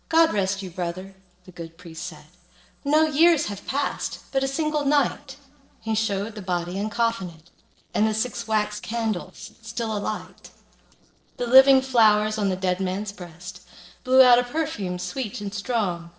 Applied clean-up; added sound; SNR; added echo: neural separator model SepFormer DNS4.